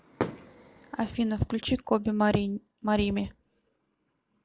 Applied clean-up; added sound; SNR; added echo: none; Fireworks; 12 dB; none.